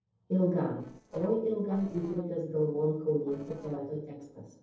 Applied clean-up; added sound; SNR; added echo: neural separator model SepFormer DNS4.